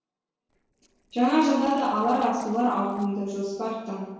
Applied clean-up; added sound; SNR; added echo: neural separator model SepFormer DNS4.